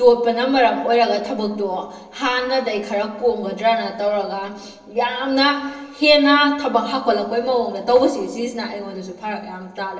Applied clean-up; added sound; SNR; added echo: none; none; none; reverberation time 0.1 s.